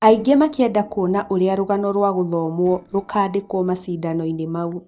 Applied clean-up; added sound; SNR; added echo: neural separator model SepFormer DNS4.